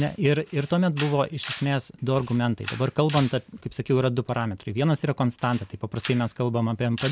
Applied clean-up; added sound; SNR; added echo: none; Camera; 17 dB; none.